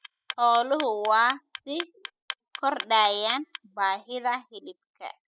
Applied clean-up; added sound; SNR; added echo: classical method spectral subtraction.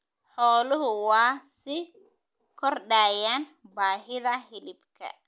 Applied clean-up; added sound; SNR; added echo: none; none; none; none.